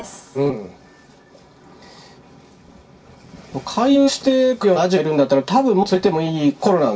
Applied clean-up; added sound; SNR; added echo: none; none; none; reverberation time 0.2 s.